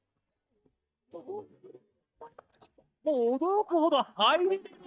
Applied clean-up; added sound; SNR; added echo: neural mask model DeepFilterNet 3.